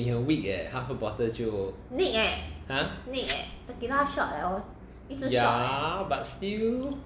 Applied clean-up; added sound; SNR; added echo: none; Glass; 14 dB; none.